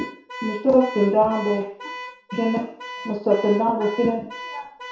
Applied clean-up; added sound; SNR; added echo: none; Alarm / Car; 13 dB; reverberation time 0.6 s.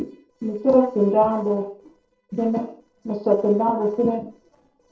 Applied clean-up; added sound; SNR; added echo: neural separator model SepFormer DNS4.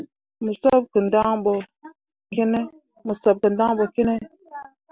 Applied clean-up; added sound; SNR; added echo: none; none; none; none.